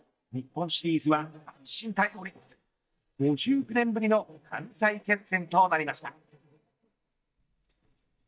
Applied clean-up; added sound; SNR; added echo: neural mask model DeepFilterNet 3.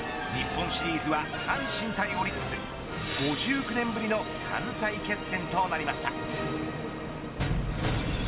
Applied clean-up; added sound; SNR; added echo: none; Ocean; 10 dB; reverberation time 3.0 s.